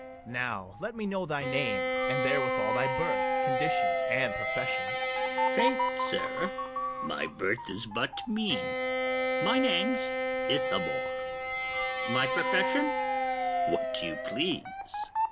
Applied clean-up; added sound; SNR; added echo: none; Bowed string instrument + Motor vehicle (road) / Siren; -3 dB; none.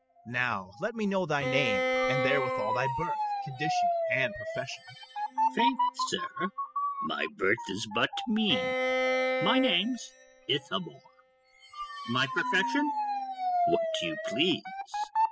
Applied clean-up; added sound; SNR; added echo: classical method spectral subtraction.